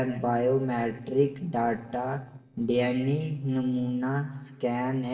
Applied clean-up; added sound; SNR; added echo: neural separator model SepFormer DNS4.